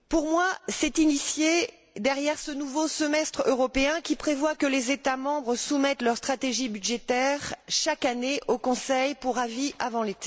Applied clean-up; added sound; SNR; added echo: none; none; none; none.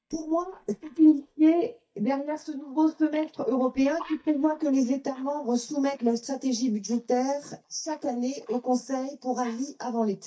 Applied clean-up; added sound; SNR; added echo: neural mask model DeepFilterNet 3.